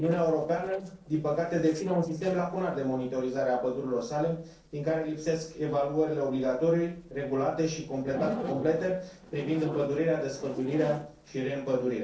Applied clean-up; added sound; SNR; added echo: neural separator model SepFormer DNS4.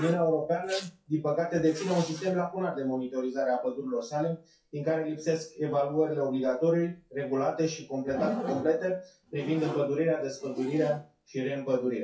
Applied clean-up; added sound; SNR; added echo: classical method WPE with log-MMSE.